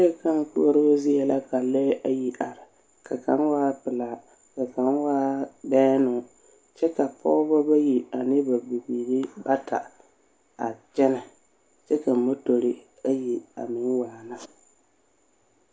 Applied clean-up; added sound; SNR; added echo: none; none; none; none.